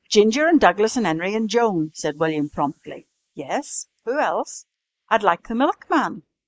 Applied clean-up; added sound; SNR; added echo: neural mask model Resemble Enhance denoiser.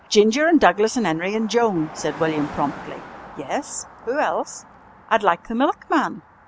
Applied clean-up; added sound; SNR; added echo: none; Car passing by; 18 dB; none.